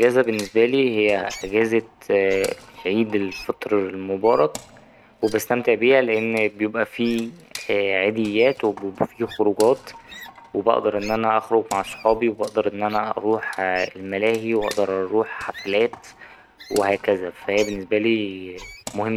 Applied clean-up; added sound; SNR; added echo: none; Wild animals + Wood; 20 dB; none.